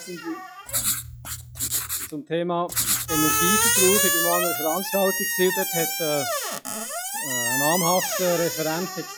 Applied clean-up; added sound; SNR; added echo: classical method log-MMSE.